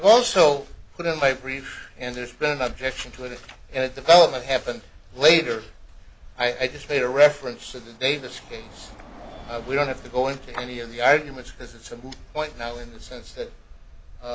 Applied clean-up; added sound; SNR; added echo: none; Bus; 19 dB; none.